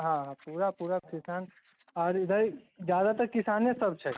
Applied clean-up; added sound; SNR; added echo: neural mask model RNNoise.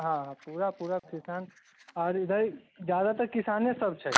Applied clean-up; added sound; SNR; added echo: none; Fire; 9 dB; none.